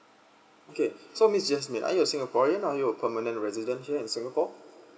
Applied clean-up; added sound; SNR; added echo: none; none; none; none.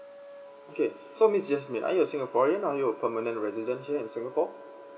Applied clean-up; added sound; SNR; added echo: none; Wind instrument, woodwind instrument; 19 dB; none.